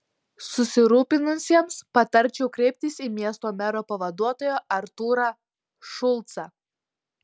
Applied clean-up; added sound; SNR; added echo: none; none; none; none.